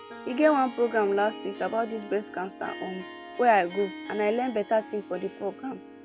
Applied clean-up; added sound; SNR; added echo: none; Harp; 14 dB; none.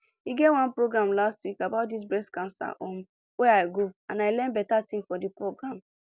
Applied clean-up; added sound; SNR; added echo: none; none; none; none.